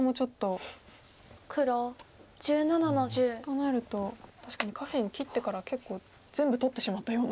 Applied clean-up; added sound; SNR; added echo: none; none; none; none.